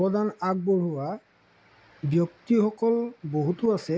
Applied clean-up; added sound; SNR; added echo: none; none; none; none.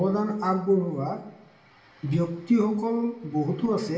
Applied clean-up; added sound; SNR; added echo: none; none; none; reverberation time 0.7 s.